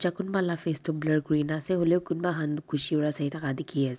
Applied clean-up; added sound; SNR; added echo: none; none; none; none.